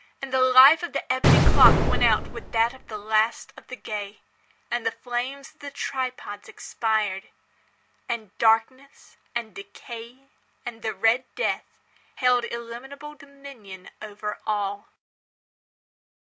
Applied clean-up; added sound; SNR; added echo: none; Explosion; -5 dB; none.